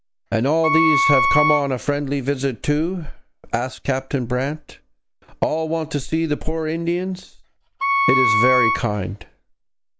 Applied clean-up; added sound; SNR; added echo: none; Wind instrument, woodwind instrument; -2 dB; none.